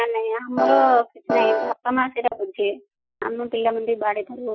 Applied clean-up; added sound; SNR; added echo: classical method Wiener filter.